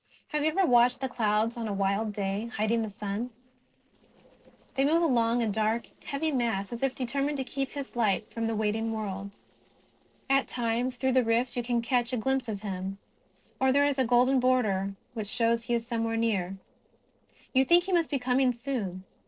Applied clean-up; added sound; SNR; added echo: neural separator model SepFormer DNS4.